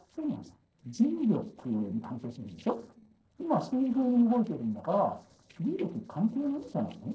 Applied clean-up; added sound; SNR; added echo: neural separator model SepFormer DNS4.